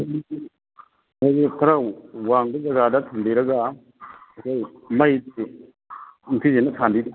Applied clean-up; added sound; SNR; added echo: none; none; none; none.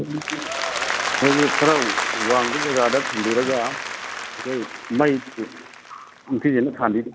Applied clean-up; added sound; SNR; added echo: none; Applause; 4 dB; none.